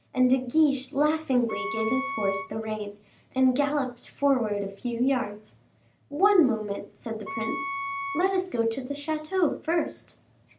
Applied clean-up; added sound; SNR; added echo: none; Wind instrument, woodwind instrument; 8 dB; none.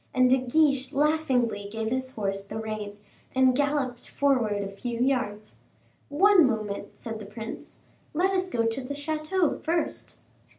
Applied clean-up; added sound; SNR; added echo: none; none; none; none.